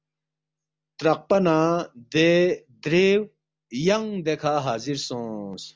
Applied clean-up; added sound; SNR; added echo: none; none; none; none.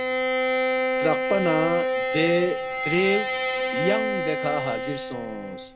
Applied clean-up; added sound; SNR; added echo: none; Bowed string instrument; -1 dB; none.